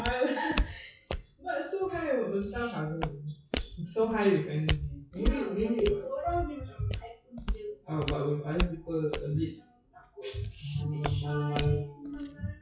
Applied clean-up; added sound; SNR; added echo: classical method WPE with log-MMSE.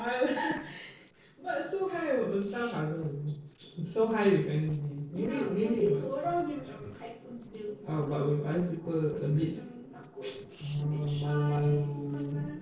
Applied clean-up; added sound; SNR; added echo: neural separator model SepFormer DNS4.